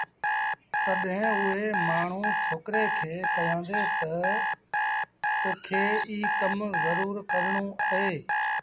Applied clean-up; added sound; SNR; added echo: none; Alarm; -3 dB; none.